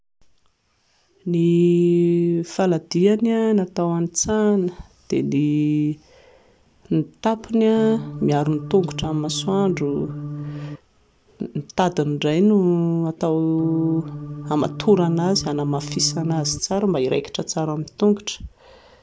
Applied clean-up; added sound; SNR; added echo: none; Organ; 10 dB; none.